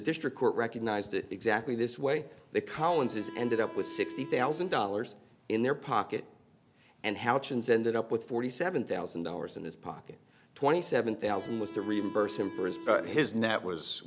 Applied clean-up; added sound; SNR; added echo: none; Electric guitar; 13 dB; none.